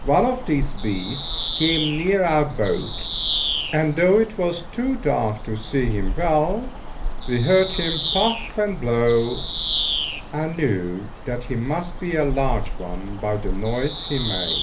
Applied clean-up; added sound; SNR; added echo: none; Bird vocalization, bird call, bird song; 4 dB; reverberation time 0.3 s.